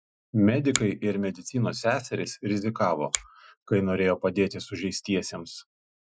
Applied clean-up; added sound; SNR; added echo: classical method Wiener filter.